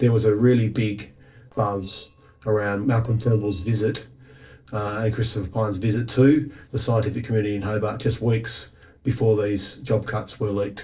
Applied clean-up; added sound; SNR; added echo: neural separator model SepFormer DNS4.